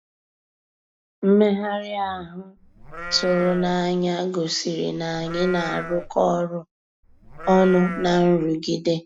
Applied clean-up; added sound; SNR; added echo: none; Livestock, farm animals, working animals; 12 dB; none.